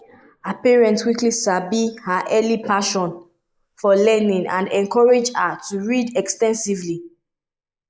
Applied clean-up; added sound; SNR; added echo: neural mask model Resemble Enhance denoiser.